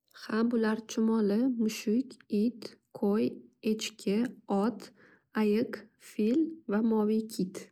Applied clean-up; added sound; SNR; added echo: none; none; none; none.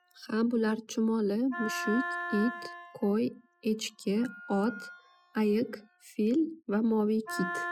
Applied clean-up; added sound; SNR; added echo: classical method spectral subtraction.